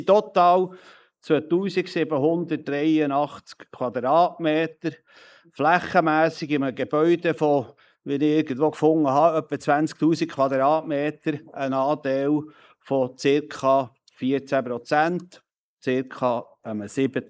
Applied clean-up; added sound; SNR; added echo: neural mask model Resemble Enhance denoiser.